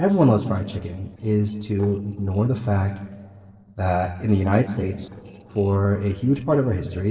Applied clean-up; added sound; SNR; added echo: neural separator model SepFormer DNS4.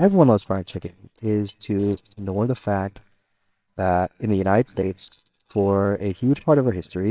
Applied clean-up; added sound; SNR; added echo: neural separator model SepFormer WHAMR!.